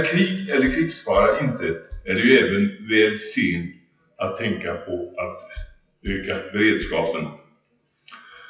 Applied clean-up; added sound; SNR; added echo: classical method WPE with log-MMSE.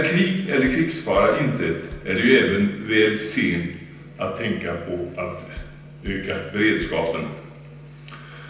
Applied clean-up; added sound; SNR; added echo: none; Bass drum; 18 dB; reverberation time 0.9 s.